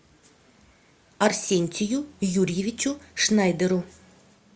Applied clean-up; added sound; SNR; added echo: none; none; none; none.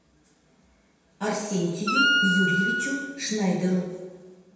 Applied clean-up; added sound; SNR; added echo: none; Wind instrument, woodwind instrument; -3 dB; reverberation time 1.1 s.